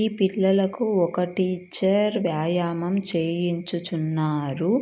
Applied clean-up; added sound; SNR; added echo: none; none; none; none.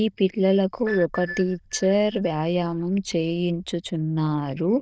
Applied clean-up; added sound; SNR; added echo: neural diffusion model UNIVERSE++.